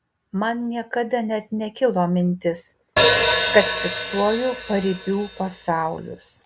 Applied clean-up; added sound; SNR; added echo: none; Hi-hat; 0 dB; none.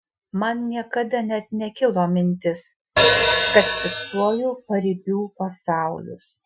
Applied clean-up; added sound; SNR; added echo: classical method Wiener filter.